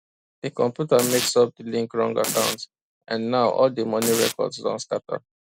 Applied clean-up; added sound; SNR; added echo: none; Domestic sounds, home sounds; 8 dB; none.